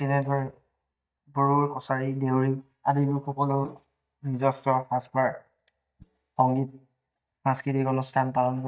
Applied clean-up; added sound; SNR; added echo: neural mask model DeepFilterNet 3.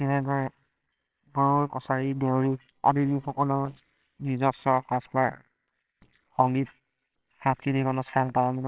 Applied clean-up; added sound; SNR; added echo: neural separator model SepFormer WHAMR!.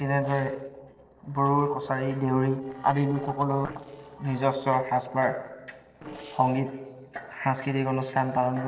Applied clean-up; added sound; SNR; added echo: neural separator model SepFormer DNS4.